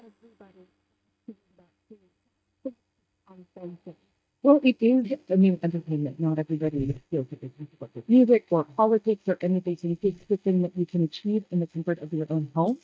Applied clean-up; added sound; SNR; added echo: neural mask model DeepFilterNet 3.